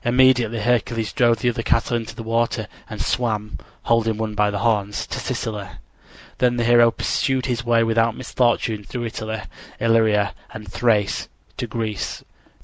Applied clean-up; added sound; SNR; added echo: none; none; none; none.